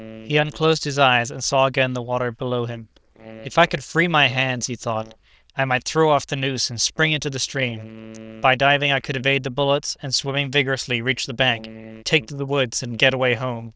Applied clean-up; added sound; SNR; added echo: neural diffusion model UNIVERSE++.